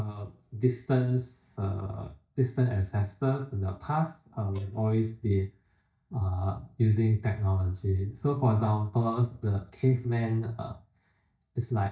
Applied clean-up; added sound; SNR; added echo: neural mask model DeepFilterNet 3.